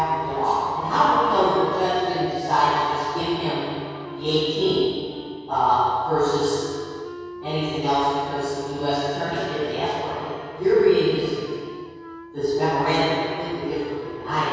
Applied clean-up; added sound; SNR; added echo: none; Wind instrument, woodwind instrument; 17 dB; reverberation time 2.2 s.